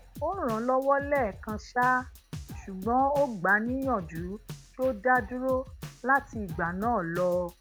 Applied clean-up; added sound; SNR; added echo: none; Drum kit; 15 dB; none.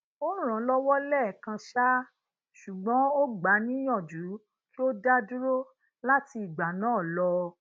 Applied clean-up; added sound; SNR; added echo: none; none; none; none.